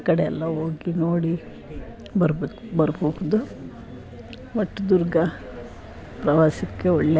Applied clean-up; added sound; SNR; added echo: none; none; none; none.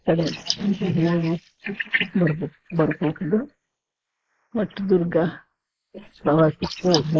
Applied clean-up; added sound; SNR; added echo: neural mask model Resemble Enhance denoiser.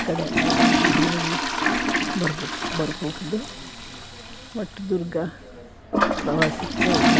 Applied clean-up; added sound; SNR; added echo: none; Toilet flush; -5 dB; none.